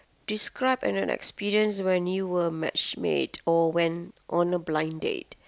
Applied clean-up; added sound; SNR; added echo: none; none; none; none.